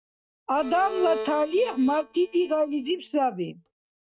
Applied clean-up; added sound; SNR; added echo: neural mask model DeepFilterNet 3.